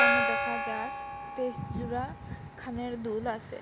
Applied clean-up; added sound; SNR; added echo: none; Gong; -3 dB; none.